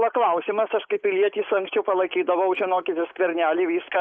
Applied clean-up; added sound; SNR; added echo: neural mask model Resemble Enhance denoiser.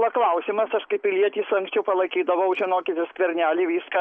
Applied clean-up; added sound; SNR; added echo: none; none; none; none.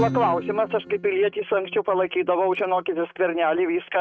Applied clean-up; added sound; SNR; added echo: neural mask model RNNoise.